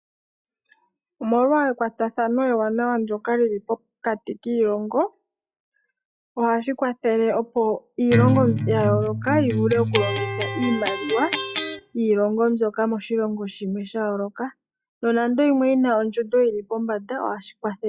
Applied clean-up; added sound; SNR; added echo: classical method log-MMSE.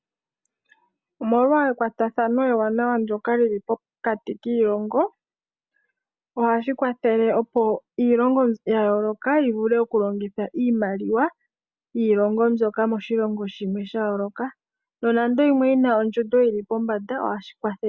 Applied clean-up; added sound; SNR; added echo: none; none; none; none.